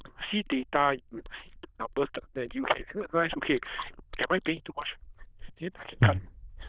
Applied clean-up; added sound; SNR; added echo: neural diffusion model UNIVERSE++.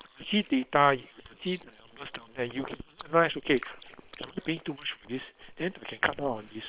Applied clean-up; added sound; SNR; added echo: neural separator model SepFormer WHAM!.